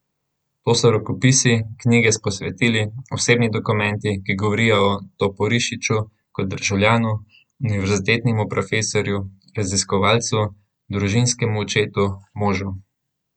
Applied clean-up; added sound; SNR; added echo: none; none; none; none.